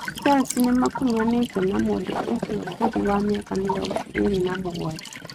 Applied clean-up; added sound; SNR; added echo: neural mask model RNNoise.